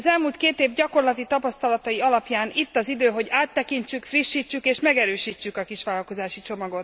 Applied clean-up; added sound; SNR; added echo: none; none; none; none.